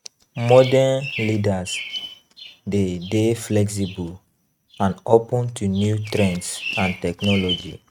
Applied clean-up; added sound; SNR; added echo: neural mask model RNNoise.